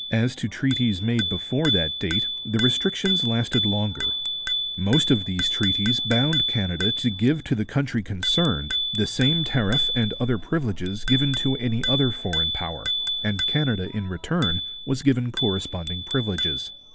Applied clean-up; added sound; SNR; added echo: none; Bicycle bell; 3 dB; none.